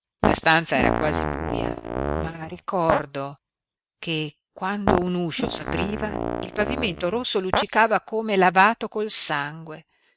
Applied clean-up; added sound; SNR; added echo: neural mask model RNNoise.